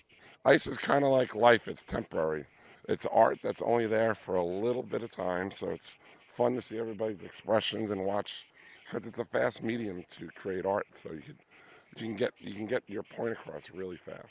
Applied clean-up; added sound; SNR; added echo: neural mask model Resemble Enhance denoiser.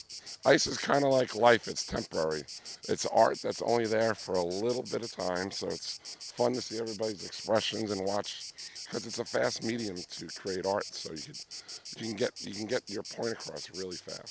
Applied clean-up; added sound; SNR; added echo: none; Insect; 13 dB; none.